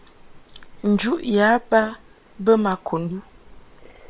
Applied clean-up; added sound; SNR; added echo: neural separator model SepFormer WHAM!.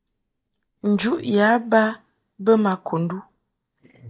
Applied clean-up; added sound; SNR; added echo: neural mask model DeepFilterNet 3.